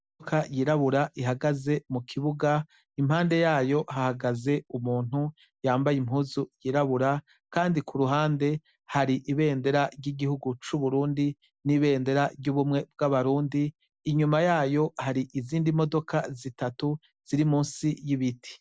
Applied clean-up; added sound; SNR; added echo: none; none; none; none.